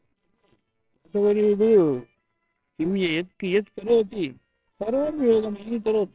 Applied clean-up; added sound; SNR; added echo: neural separator model SepFormer WHAMR!.